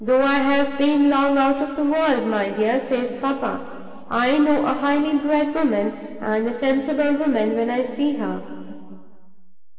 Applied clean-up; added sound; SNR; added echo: none; none; none; reverberation time 2.4 s.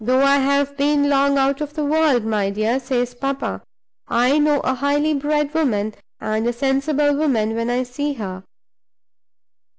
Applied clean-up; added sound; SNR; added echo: none; none; none; none.